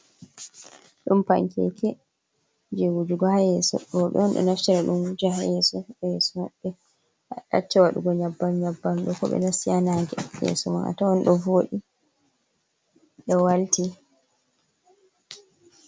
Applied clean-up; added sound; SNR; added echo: none; none; none; none.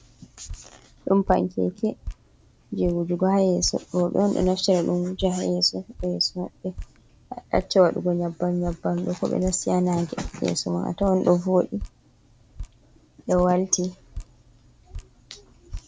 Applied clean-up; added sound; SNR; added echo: none; Drip; 16 dB; none.